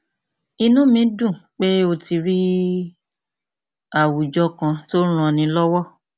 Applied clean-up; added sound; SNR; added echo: none; none; none; none.